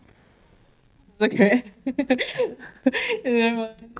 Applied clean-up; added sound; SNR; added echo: neural mask model DeepFilterNet 3.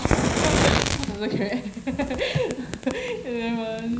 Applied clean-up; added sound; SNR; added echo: none; Fire; -1 dB; reverberation time 0.5 s.